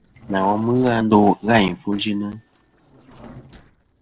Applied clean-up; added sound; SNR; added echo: neural separator model SepFormer DNS4.